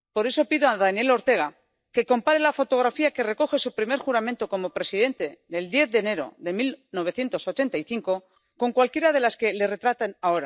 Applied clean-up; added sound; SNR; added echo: neural mask model DeepFilterNet 3.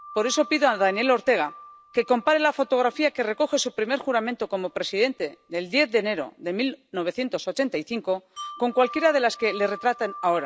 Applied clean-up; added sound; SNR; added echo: none; Wind chime; 19 dB; none.